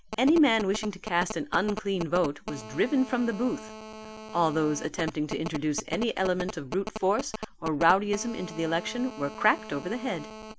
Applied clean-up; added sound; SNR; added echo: none; Telephone; 12 dB; none.